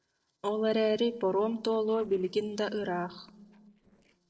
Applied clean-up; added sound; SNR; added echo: neural separator model SepFormer DNS4.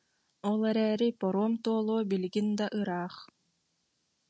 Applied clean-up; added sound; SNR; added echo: none; none; none; none.